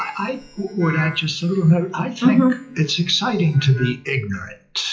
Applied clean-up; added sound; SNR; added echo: classical method WPE with log-MMSE.